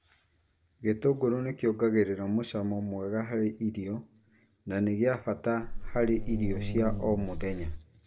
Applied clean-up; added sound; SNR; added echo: none; Buzz; 3 dB; reverberation time 0.4 s.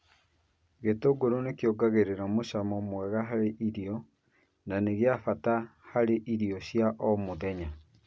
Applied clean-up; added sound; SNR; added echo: none; none; none; none.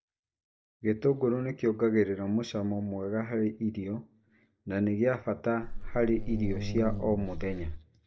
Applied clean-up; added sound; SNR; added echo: neural mask model DeepFilterNet 3.